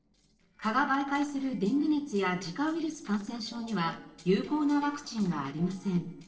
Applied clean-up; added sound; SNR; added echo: neural separator model SepFormer DNS4.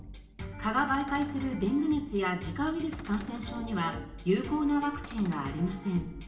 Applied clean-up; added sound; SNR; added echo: none; Cupboard open or close; 17 dB; reverberation time 0.8 s.